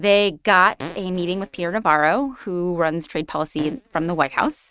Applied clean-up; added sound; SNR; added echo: neural mask model RNNoise.